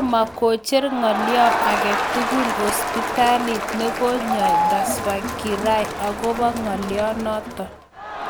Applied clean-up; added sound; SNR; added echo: none; Crowd; 2 dB; none.